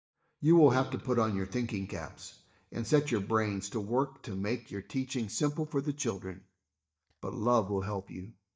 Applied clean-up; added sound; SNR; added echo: neural mask model DeepFilterNet 3.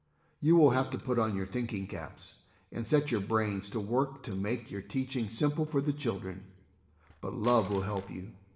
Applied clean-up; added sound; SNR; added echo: none; Crumpling, crinkling; 19 dB; reverberation time 0.8 s.